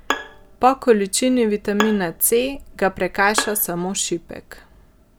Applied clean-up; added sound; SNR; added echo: none; Bowed string instrument; 11 dB; none.